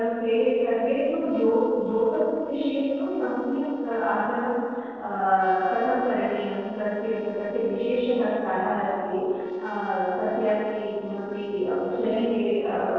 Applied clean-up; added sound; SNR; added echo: neural separator model SepFormer DNS4.